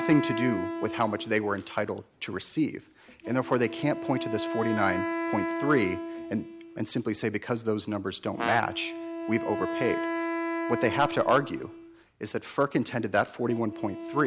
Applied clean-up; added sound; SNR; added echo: none; Brass instrument + Wind instrument, woodwind instrument; 6 dB; none.